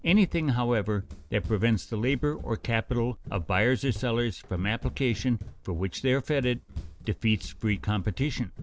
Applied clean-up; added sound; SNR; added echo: none; Run; 14 dB; none.